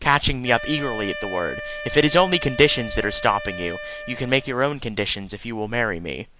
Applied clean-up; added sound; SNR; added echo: none; Wind instrument, woodwind instrument; 12 dB; none.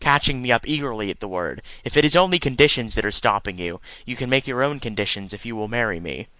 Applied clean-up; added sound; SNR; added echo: neural mask model Resemble Enhance denoiser.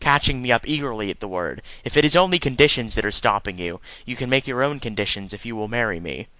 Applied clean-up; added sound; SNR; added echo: none; none; none; none.